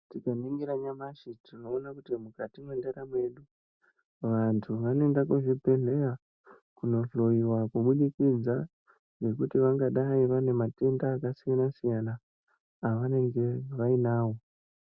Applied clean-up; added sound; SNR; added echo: none; none; none; none.